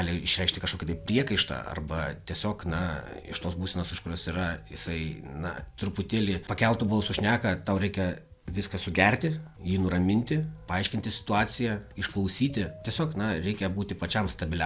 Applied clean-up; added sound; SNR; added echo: none; none; none; none.